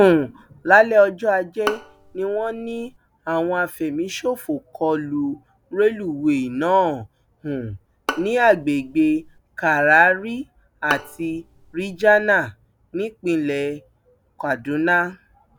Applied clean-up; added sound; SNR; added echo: none; Bowed string instrument; 13 dB; none.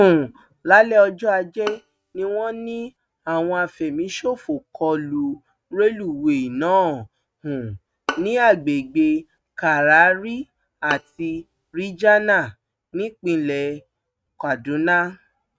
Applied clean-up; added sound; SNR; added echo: neural mask model RNNoise.